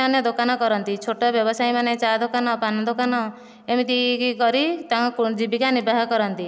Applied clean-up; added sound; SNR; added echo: none; none; none; none.